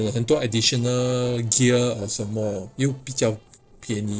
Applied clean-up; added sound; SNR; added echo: neural separator model SepFormer DNS4.